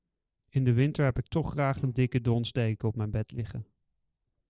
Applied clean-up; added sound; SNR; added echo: neural separator model SepFormer DNS4.